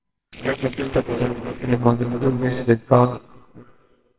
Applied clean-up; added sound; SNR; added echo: neural separator model SepFormer WHAMR!.